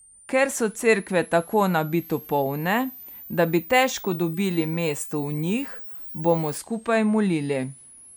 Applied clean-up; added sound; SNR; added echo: none; Camera; 17 dB; none.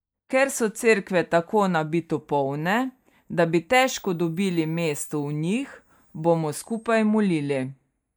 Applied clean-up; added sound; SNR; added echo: neural mask model DeepFilterNet 3.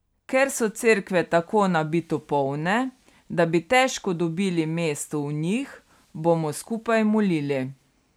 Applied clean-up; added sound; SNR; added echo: none; none; none; none.